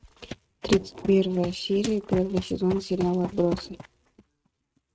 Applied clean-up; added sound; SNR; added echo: neural mask model RNNoise.